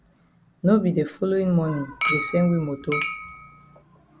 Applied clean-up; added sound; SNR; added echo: none; Chink, clink; 5 dB; none.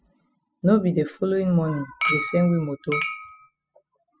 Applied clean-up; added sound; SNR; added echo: classical method spectral subtraction.